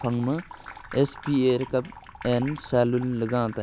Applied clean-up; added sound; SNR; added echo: none; Sink (filling or washing) / Water tap, faucet; 17 dB; none.